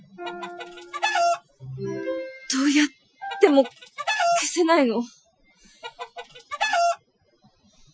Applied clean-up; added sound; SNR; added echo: classical method Wiener filter.